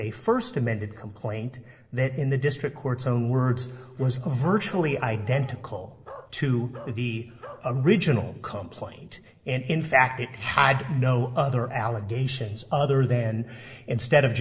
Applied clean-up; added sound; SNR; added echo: neural separator model SepFormer DNS4.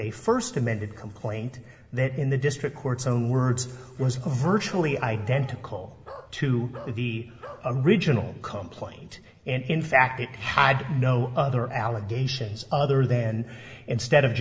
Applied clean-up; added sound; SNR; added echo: none; Bark; 18 dB; reverberation time 1.6 s.